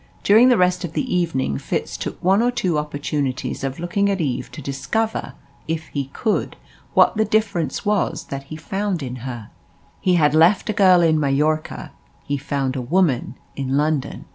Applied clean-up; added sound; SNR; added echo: none; none; none; none.